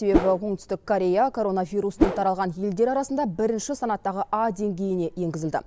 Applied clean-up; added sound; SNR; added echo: none; Whoosh, swoosh, swish; -2 dB; none.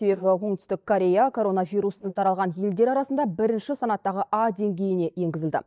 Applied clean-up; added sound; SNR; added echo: neural mask model DeepFilterNet 3.